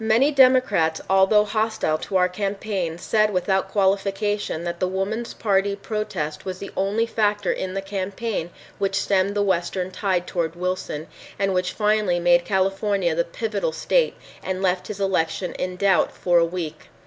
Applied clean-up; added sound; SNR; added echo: none; none; none; none.